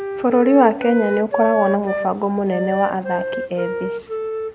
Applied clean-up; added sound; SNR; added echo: none; Wind instrument, woodwind instrument; 6 dB; none.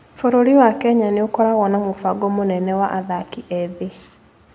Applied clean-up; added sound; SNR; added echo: none; none; none; none.